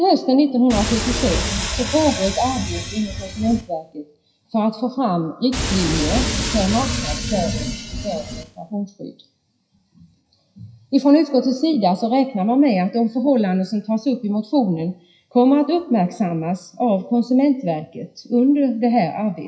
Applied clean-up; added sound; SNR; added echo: classical method WPE with log-MMSE.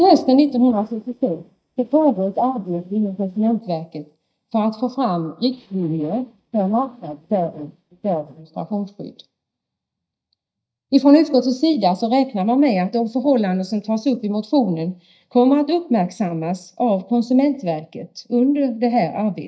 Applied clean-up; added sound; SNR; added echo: neural mask model DeepFilterNet 3.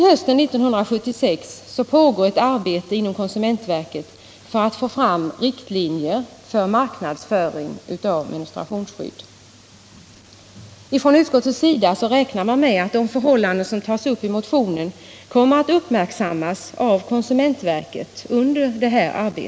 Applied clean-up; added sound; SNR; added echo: none; none; none; none.